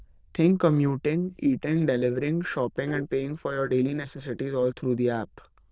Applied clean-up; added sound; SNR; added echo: neural diffusion model UNIVERSE++.